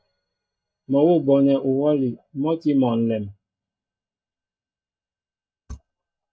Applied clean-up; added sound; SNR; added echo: neural mask model DeepFilterNet 3.